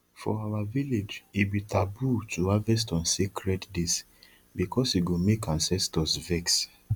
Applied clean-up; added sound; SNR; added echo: none; none; none; none.